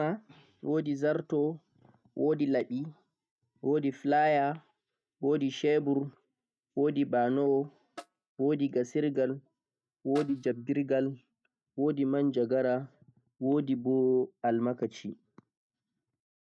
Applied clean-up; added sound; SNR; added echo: neural mask model RNNoise.